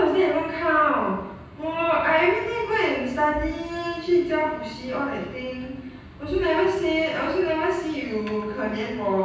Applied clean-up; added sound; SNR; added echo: none; none; none; reverberation time 0.9 s.